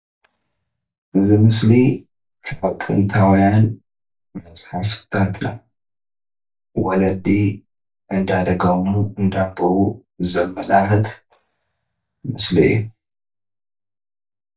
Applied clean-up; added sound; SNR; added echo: neural mask model DeepFilterNet 3.